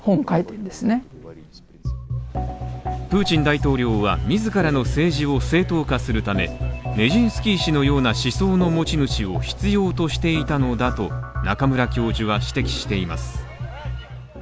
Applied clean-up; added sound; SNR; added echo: none; none; none; none.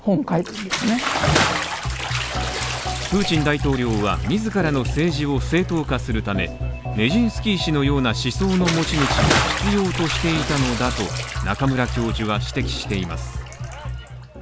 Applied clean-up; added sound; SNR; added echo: none; Bathtub (filling or washing) / Splash, splatter; 6 dB; none.